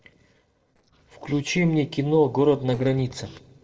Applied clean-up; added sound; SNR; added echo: neural separator model SepFormer DNS4.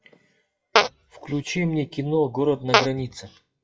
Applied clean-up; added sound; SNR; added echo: classical method WPE with log-MMSE.